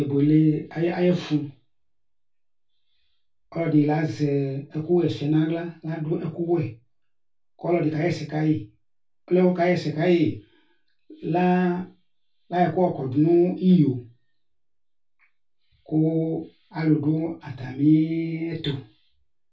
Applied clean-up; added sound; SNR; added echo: none; none; none; reverberation time 0.2 s.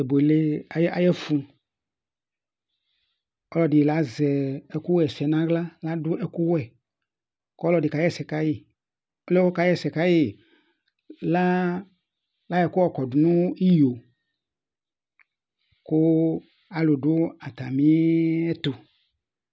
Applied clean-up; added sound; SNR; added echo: none; none; none; none.